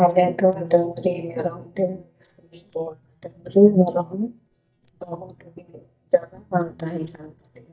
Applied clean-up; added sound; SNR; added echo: neural mask model DeepFilterNet 3.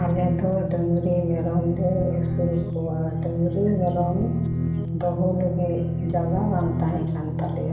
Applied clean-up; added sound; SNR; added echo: none; Guitar; 0 dB; reverberation time 0.8 s.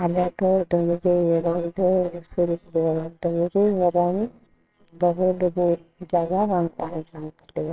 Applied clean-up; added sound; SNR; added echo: neural separator model SepFormer WHAMR!.